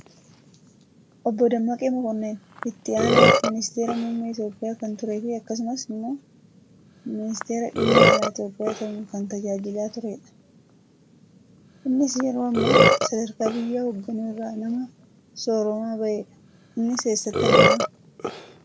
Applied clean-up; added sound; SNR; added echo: none; Burping, eructation; -2 dB; none.